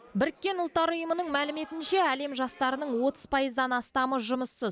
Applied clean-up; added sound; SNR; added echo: none; none; none; none.